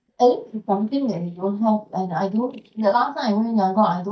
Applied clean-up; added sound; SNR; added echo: neural mask model DeepFilterNet 3.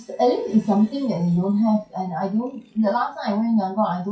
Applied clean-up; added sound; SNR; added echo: classical method WPE with log-MMSE.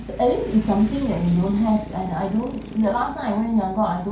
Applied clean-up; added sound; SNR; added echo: none; Motorcycle; 13 dB; reverberation time 0.5 s.